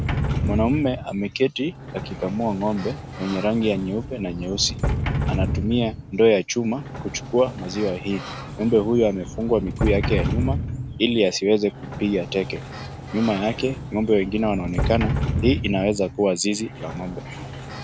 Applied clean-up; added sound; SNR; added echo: none; Sliding door; 5 dB; none.